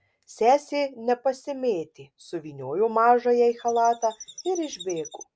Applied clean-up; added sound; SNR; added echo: none; Chirp, tweet; 18 dB; none.